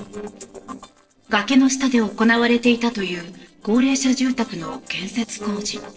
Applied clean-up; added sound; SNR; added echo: neural separator model SepFormer DNS4.